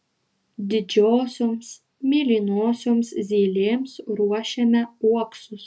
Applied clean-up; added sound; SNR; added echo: none; none; none; none.